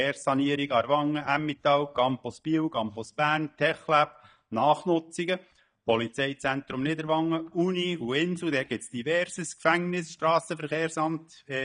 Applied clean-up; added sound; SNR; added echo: neural mask model DeepFilterNet 3.